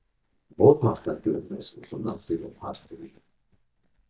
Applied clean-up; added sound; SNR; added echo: neural mask model DeepFilterNet 3.